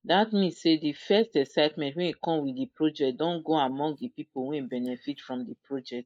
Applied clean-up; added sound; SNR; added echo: neural mask model Resemble Enhance denoiser.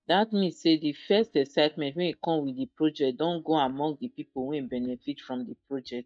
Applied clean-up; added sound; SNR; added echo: neural mask model DeepFilterNet 3.